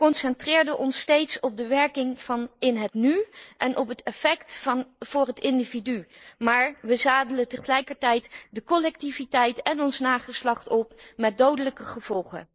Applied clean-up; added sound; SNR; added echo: neural mask model Resemble Enhance denoiser.